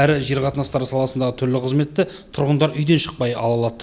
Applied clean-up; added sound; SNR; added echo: none; none; none; none.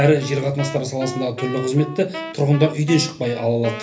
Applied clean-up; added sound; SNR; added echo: none; Wind instrument, woodwind instrument; 13 dB; reverberation time 0.3 s.